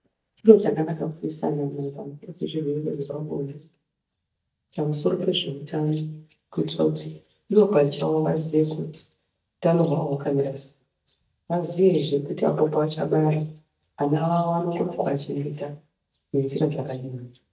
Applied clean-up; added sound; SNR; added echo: neural mask model DeepFilterNet 3.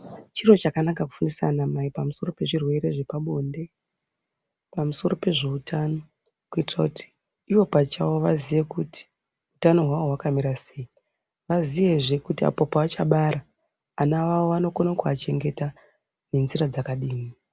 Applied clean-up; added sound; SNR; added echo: none; none; none; none.